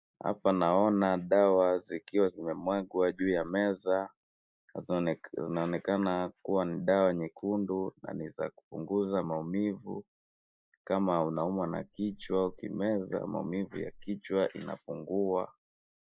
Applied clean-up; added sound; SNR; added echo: neural mask model Resemble Enhance denoiser.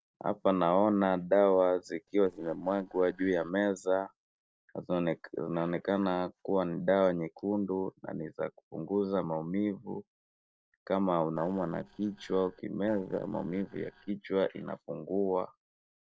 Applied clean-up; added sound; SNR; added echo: neural separator model SepFormer DNS4.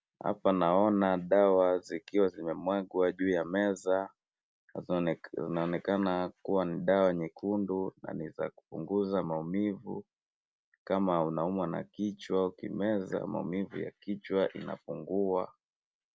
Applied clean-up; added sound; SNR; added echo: none; none; none; none.